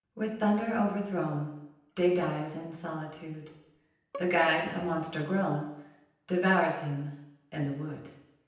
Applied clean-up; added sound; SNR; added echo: none; Bowed string instrument; 18 dB; reverberation time 0.9 s.